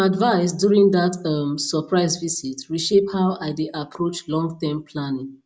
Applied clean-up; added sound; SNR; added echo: none; none; none; none.